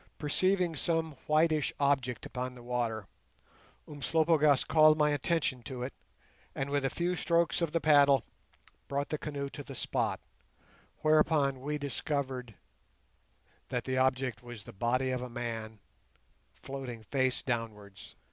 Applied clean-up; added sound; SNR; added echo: none; none; none; none.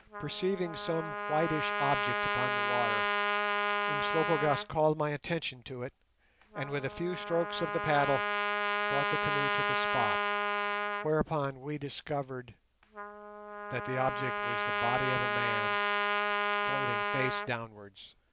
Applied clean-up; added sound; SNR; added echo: none; Trumpet; -2 dB; none.